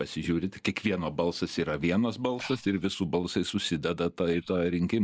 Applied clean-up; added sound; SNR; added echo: neural mask model DeepFilterNet 3.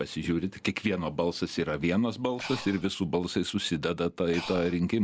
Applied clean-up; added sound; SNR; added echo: none; Breathing; 11 dB; none.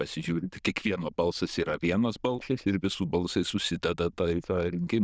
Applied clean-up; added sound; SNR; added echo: neural diffusion model UNIVERSE++.